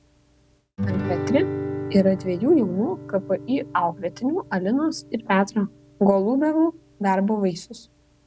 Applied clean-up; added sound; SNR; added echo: none; Guitar; 10 dB; none.